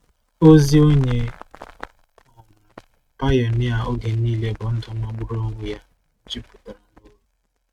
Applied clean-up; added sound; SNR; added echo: neural mask model RNNoise.